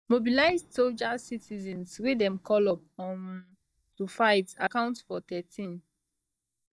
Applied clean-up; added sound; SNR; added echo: neural mask model DeepFilterNet 3.